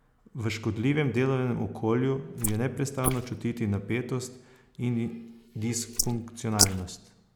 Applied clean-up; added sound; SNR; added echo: neural mask model Resemble Enhance denoiser.